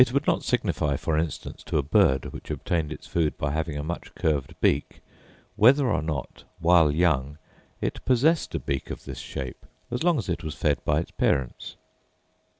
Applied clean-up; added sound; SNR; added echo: none; none; none; none.